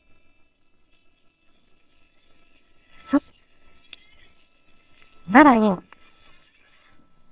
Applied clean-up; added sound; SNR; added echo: neural separator model SepFormer WHAMR!.